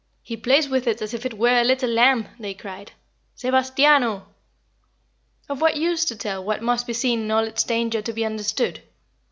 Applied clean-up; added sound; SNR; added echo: none; none; none; none.